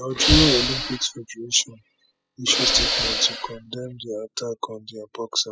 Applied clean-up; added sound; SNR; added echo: classical method spectral subtraction.